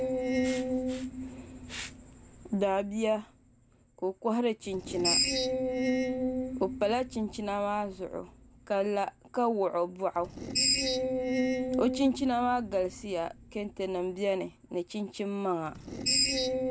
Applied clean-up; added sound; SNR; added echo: none; Screech; 1 dB; none.